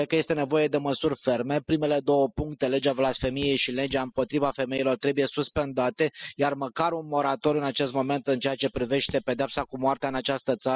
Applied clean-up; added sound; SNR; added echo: classical method spectral subtraction.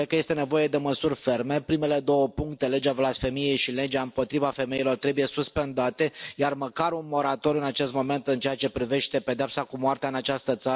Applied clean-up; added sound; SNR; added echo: none; none; none; none.